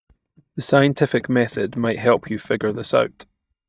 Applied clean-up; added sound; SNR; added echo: neural mask model DeepFilterNet 3.